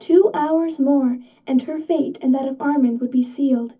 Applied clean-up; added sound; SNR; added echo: none; none; none; reverberation time 0.3 s.